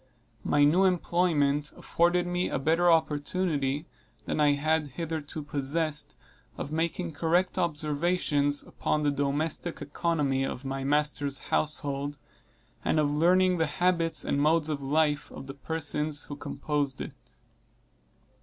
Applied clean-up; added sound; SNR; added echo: none; none; none; none.